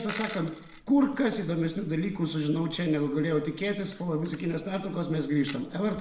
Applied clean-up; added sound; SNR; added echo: none; Coin (dropping); 19 dB; reverberation time 0.7 s.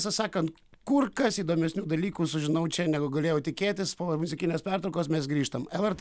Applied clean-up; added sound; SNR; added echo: none; none; none; none.